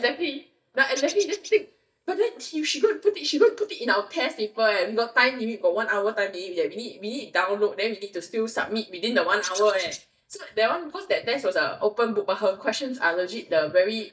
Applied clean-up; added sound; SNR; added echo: neural mask model DeepFilterNet 3.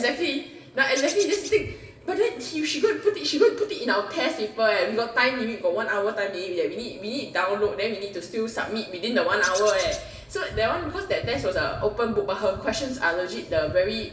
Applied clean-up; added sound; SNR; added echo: none; Bird; 10 dB; reverberation time 1.0 s.